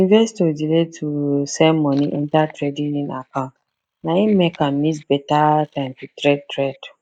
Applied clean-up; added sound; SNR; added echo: neural mask model DeepFilterNet 3.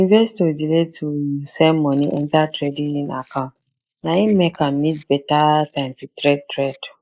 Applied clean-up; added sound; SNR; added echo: neural mask model Resemble Enhance denoiser.